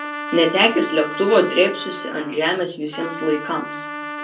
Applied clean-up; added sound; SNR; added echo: none; Trumpet; 10 dB; reverberation time 0.2 s.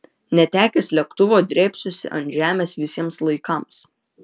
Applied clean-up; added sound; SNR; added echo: none; none; none; none.